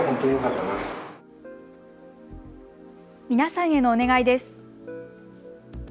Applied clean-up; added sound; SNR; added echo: none; none; none; none.